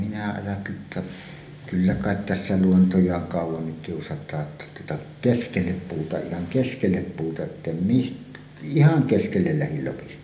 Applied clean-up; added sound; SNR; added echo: none; none; none; reverberation time 0.7 s.